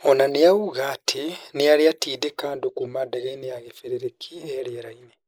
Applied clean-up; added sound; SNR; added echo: neural mask model Resemble Enhance denoiser.